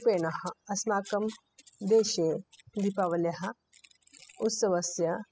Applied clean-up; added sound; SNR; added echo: classical method spectral subtraction.